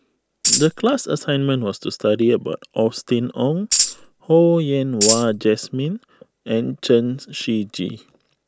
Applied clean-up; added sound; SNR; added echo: none; Tambourine; 0 dB; none.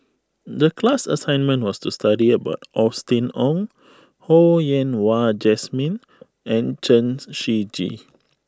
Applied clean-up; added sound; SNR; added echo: none; none; none; none.